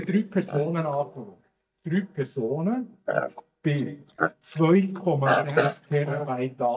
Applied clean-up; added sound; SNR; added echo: neural mask model DeepFilterNet 3.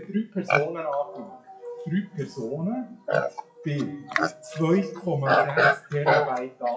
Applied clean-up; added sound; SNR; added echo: classical method WPE with log-MMSE.